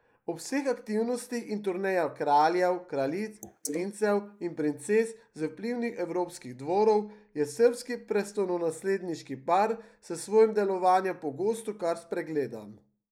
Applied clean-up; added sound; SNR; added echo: neural mask model Resemble Enhance denoiser.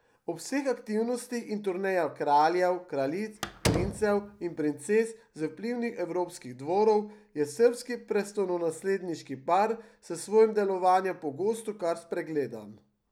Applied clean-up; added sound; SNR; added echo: none; Slam; 4 dB; none.